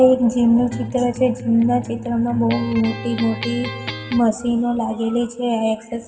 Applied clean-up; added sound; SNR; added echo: none; Electric guitar; 11 dB; reverberation time 1.3 s.